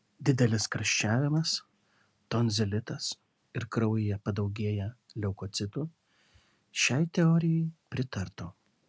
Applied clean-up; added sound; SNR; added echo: none; none; none; none.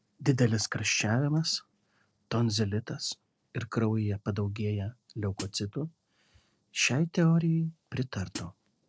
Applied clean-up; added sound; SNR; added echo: neural separator model SepFormer DNS4.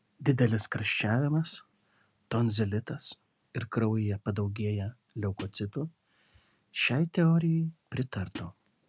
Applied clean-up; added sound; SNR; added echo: none; Hi-hat; 12 dB; none.